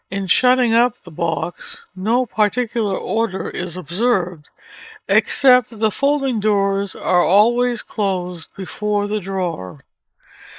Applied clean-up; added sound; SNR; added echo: neural mask model Resemble Enhance denoiser.